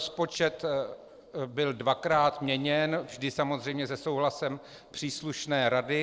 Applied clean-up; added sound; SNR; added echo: neural separator model SepFormer DNS4.